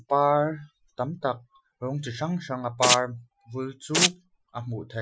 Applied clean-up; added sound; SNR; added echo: classical method Wiener filter.